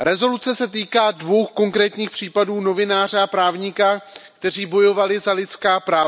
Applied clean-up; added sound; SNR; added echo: none; none; none; none.